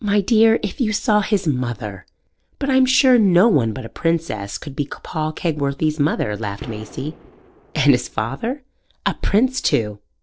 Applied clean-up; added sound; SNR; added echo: neural separator model SepFormer DNS4.